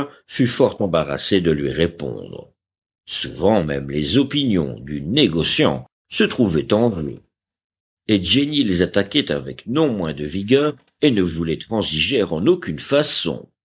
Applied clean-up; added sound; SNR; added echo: neural mask model DeepFilterNet 3.